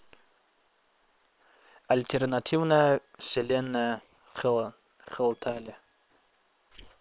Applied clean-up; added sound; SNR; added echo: neural separator model SepFormer WHAM!.